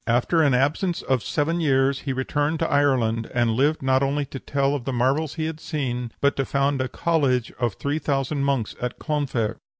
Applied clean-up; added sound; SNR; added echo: none; none; none; none.